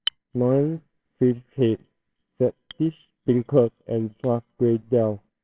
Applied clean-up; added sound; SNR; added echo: neural separator model SepFormer WHAMR!.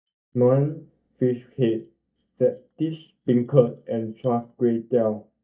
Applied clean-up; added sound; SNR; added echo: neural mask model DeepFilterNet 3.